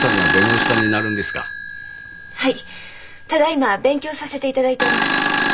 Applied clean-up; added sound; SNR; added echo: none; Telephone; 1 dB; none.